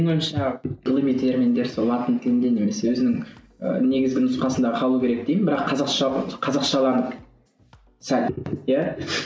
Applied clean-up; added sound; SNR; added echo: none; none; none; none.